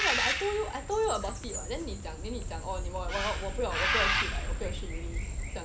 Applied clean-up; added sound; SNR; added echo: none; Bird; -3 dB; none.